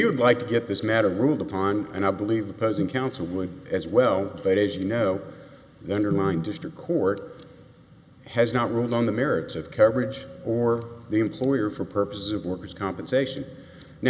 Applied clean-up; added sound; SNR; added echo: none; none; none; none.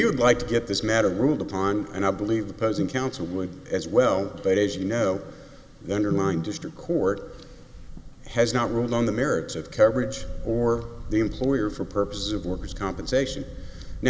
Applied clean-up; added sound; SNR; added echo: none; Wind / Bird; 15 dB; none.